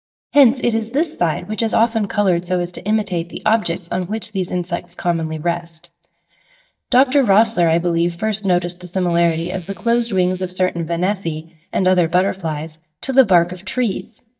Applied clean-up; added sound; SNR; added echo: neural mask model DeepFilterNet 3.